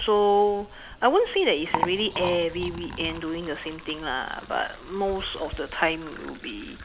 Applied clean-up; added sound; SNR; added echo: none; Liquid; 11 dB; none.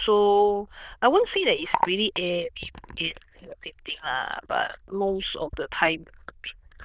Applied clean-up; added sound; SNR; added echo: neural diffusion model UNIVERSE++.